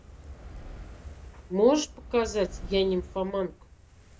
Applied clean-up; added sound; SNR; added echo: none; Fire; 14 dB; none.